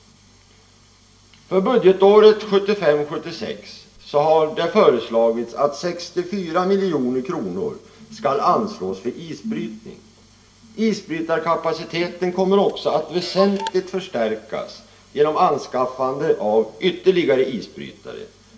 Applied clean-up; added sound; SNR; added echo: none; Clock; 17 dB; reverberation time 0.5 s.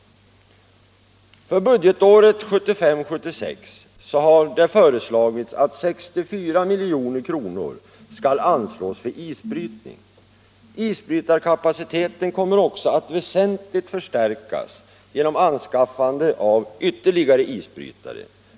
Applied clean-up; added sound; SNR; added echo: none; none; none; none.